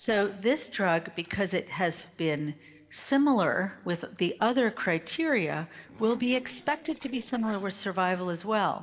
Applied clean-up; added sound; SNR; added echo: neural separator model SepFormer DNS4.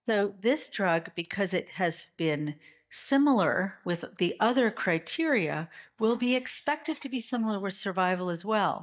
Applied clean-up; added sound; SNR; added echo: neural mask model DeepFilterNet 3.